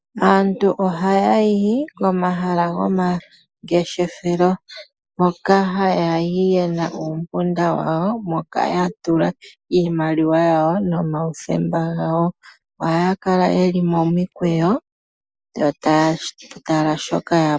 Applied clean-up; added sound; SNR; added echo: neural mask model Resemble Enhance denoiser.